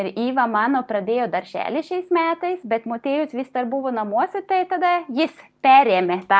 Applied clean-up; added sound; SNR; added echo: none; none; none; none.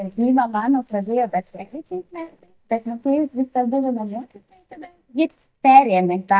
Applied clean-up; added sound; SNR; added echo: neural mask model DeepFilterNet 3.